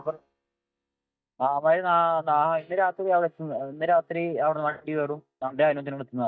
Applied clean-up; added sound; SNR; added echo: neural mask model DeepFilterNet 3.